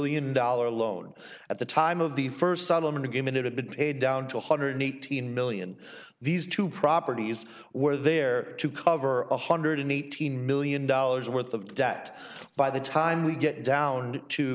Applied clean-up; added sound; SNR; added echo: none; none; none; none.